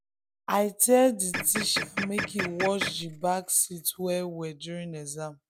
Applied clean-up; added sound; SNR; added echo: none; Printer; 5 dB; none.